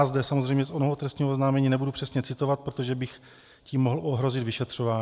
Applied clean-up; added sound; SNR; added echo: none; none; none; none.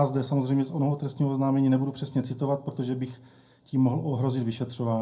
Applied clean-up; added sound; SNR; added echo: none; none; none; reverberation time 0.2 s.